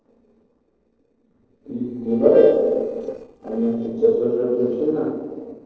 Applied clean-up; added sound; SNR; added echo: neural separator model SepFormer DNS4.